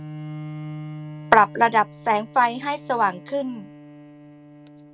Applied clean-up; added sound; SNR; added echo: none; Bowed string instrument; 14 dB; none.